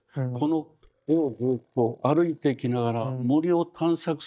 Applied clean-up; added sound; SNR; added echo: neural mask model DeepFilterNet 3.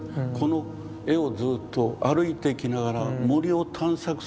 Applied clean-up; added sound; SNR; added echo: none; none; none; none.